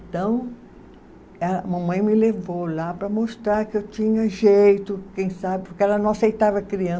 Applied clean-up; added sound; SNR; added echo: none; none; none; none.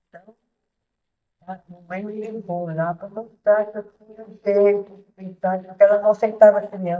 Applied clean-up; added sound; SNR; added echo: neural mask model DeepFilterNet 3.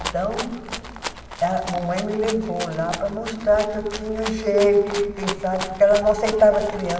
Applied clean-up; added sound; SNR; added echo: none; Rattle (instrument); 13 dB; reverberation time 2.0 s.